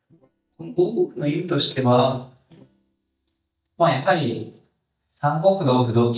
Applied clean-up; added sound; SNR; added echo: neural mask model DeepFilterNet 3.